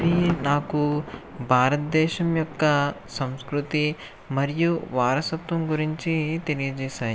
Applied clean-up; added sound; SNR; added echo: none; Thunder; 14 dB; none.